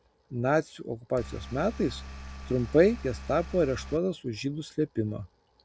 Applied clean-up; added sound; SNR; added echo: none; Engine; 12 dB; none.